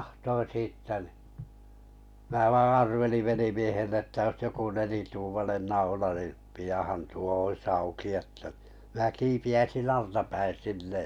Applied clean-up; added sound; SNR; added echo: none; none; none; none.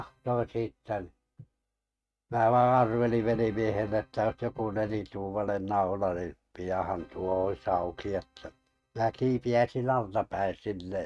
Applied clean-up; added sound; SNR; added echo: neural mask model RNNoise.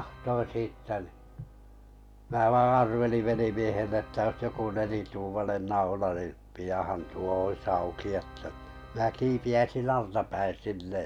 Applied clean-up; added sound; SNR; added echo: none; Organ; 20 dB; none.